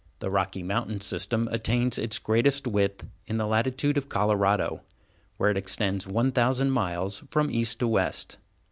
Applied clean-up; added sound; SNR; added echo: none; none; none; none.